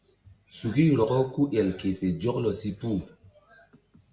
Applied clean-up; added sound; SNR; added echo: none; none; none; none.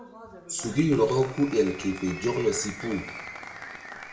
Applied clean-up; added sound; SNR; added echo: none; Applause; 14 dB; reverberation time 0.6 s.